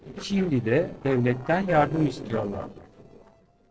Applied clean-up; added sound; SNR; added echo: neural separator model SepFormer DNS4.